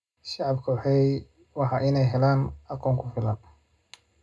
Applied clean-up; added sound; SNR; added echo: none; none; none; reverberation time 0.2 s.